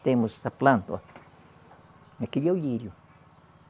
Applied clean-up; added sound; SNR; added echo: none; none; none; none.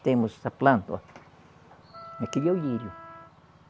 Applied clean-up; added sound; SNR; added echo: none; Wind instrument, woodwind instrument; 17 dB; none.